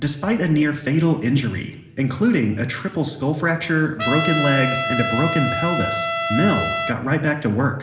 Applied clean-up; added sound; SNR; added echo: none; Trumpet; 3 dB; reverberation time 1.7 s.